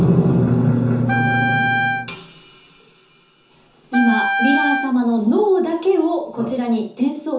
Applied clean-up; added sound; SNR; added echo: none; Wind instrument, woodwind instrument; 3 dB; reverberation time 0.6 s.